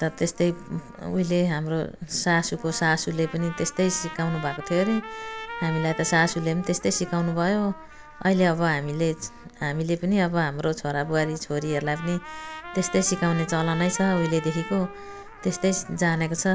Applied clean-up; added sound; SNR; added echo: none; Trumpet; 15 dB; none.